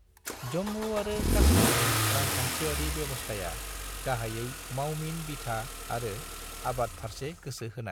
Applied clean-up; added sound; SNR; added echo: none; Engine starting / Accelerating, revving, vroom / Car; -4 dB; none.